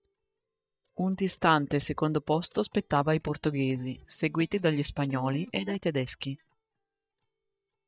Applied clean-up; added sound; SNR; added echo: neural mask model DeepFilterNet 3.